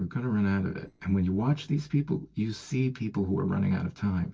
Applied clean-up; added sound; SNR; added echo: neural separator model SepFormer DNS4.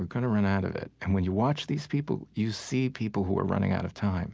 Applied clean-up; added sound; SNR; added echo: none; none; none; none.